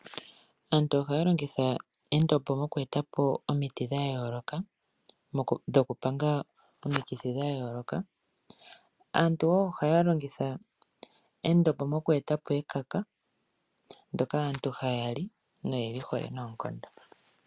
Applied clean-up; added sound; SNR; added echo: none; none; none; none.